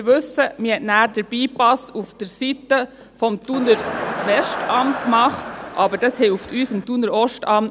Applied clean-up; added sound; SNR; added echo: none; Crowd; 8 dB; none.